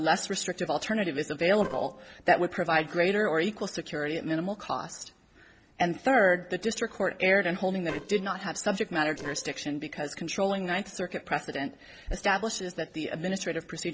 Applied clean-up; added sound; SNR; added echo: neural separator model SepFormer DNS4.